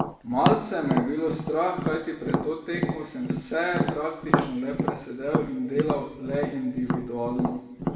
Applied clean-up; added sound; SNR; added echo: none; Tap; 1 dB; reverberation time 1.0 s.